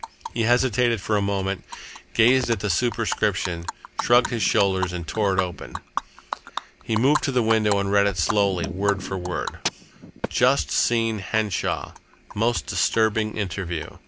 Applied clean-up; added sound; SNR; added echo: none; Animal; 11 dB; none.